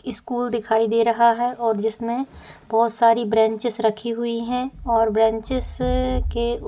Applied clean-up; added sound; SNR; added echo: none; none; none; none.